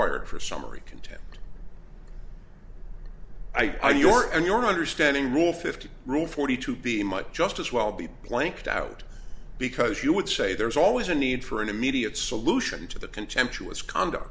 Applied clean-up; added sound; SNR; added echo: none; none; none; none.